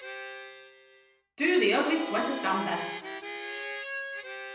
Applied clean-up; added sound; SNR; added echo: none; Harmonica; 7 dB; reverberation time 0.9 s.